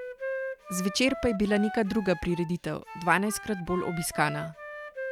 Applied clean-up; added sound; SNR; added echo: none; Wind instrument, woodwind instrument; 10 dB; none.